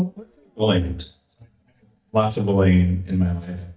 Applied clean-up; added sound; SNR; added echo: neural mask model DeepFilterNet 3.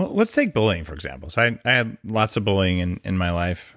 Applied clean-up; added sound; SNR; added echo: none; none; none; none.